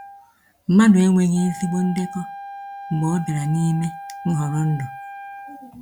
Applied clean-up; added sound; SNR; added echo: none; Wind instrument, woodwind instrument; 15 dB; none.